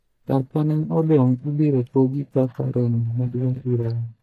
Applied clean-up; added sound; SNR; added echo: neural mask model DeepFilterNet 3.